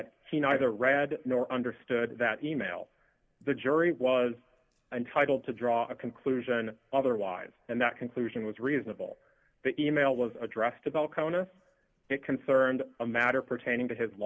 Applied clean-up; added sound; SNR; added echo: none; none; none; none.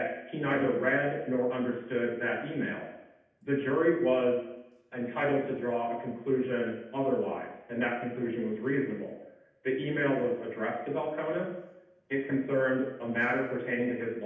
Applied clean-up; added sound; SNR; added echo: none; none; none; reverberation time 0.8 s.